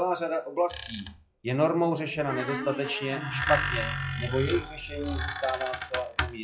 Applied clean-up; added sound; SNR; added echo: classical method WPE with log-MMSE.